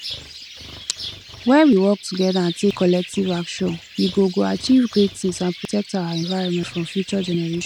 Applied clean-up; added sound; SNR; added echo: none; Bird; 15 dB; none.